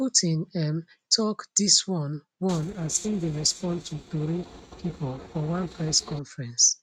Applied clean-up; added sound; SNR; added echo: neural mask model RNNoise.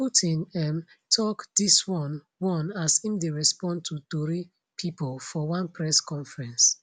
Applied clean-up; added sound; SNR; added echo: none; none; none; none.